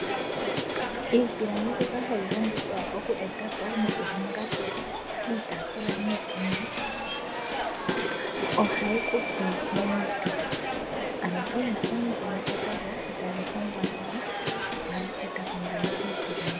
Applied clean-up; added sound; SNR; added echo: none; Snare drum + Subway, metro, underground; -3 dB; none.